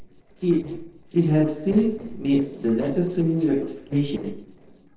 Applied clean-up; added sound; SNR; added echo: neural separator model SepFormer DNS4.